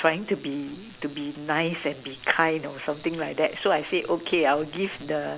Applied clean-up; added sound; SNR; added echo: none; none; none; none.